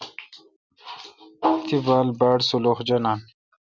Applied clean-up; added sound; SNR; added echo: none; none; none; none.